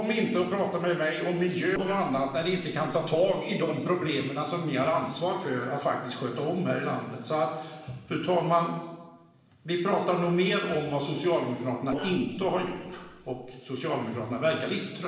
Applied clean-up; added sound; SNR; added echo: neural separator model SepFormer DNS4.